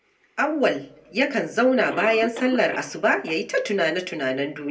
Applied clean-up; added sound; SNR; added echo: none; Cough; 18 dB; reverberation time 0.2 s.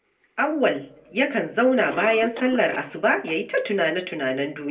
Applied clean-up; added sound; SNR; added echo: neural separator model SepFormer DNS4.